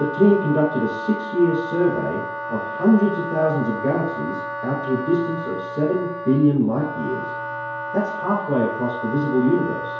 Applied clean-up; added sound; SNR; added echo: none; Wind instrument, woodwind instrument; 8 dB; reverberation time 2.4 s.